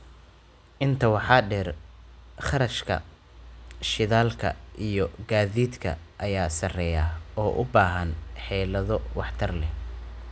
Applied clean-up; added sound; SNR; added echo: none; none; none; none.